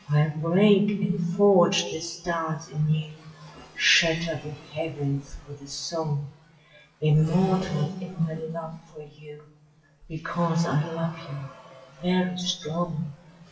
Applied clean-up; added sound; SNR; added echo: classical method WPE with log-MMSE.